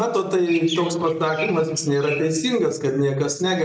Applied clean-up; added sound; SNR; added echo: neural mask model RNNoise.